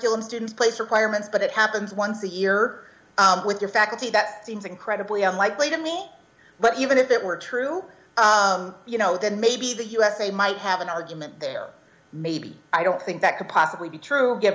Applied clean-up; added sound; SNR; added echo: none; none; none; none.